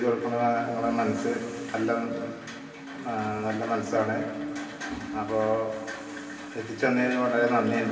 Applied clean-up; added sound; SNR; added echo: none; Musical instrument; 10 dB; reverberation time 2.5 s.